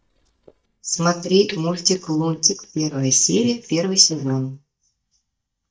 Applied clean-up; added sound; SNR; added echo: neural mask model DeepFilterNet 3.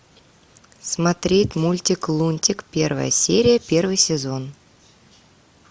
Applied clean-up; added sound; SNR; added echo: none; none; none; none.